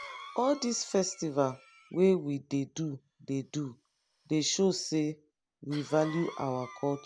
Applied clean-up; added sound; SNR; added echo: none; Cough; 20 dB; none.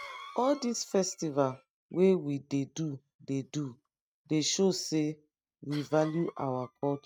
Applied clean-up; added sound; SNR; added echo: neural mask model RNNoise.